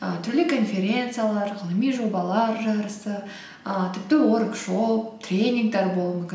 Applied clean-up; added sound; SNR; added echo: none; none; none; none.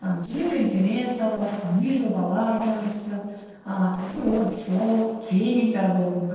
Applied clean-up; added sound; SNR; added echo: neural separator model SepFormer DNS4.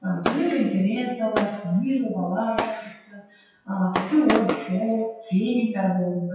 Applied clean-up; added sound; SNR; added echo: classical method WPE with log-MMSE.